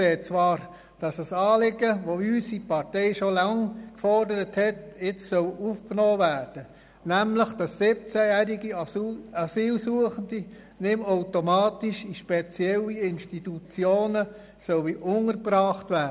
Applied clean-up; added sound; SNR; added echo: none; none; none; none.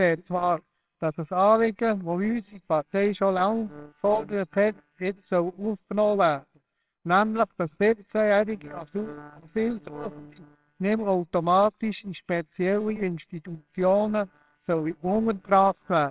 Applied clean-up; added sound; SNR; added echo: neural separator model SepFormer WHAMR!.